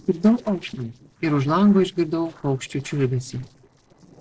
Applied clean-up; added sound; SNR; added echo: neural separator model SepFormer DNS4.